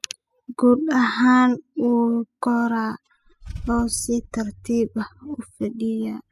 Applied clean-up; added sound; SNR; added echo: classical method spectral subtraction.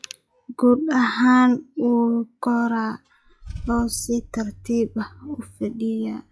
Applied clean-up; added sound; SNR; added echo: classical method log-MMSE.